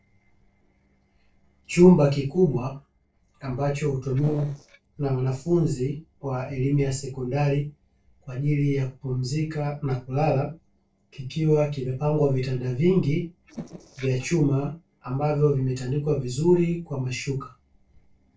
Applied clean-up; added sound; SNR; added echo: neural separator model SepFormer DNS4.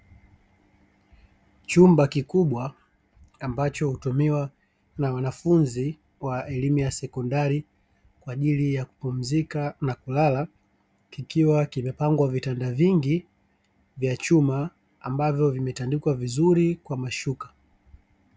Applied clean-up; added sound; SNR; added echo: none; none; none; none.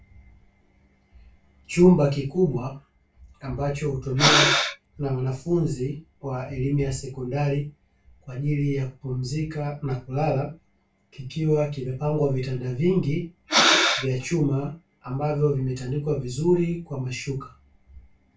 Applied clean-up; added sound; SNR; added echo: none; Breathing; -4 dB; reverberation time 0.2 s.